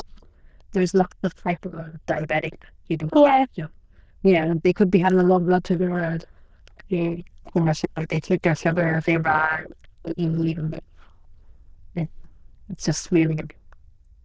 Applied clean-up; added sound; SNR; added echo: neural diffusion model UNIVERSE++.